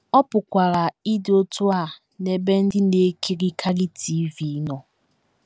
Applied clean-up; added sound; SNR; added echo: none; none; none; none.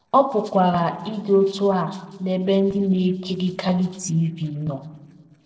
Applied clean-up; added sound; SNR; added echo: neural separator model SepFormer DNS4.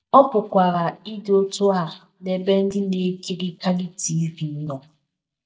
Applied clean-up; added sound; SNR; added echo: neural mask model DeepFilterNet 3.